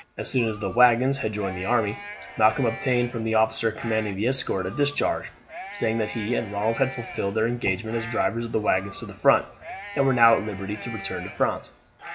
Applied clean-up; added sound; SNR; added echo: none; Livestock, farm animals, working animals; 15 dB; none.